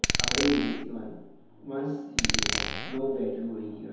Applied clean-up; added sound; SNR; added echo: none; Glass; -1 dB; reverberation time 0.6 s.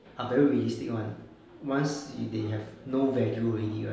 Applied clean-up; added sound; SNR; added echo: none; none; none; none.